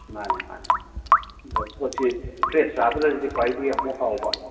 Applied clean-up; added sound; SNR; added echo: none; Drip / Sink (filling or washing) / Water tap, faucet; 2 dB; reverberation time 2.3 s.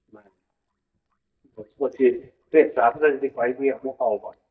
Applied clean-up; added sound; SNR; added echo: neural mask model DeepFilterNet 3.